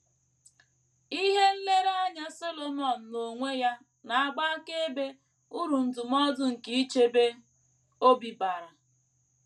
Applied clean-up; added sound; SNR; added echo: none; none; none; none.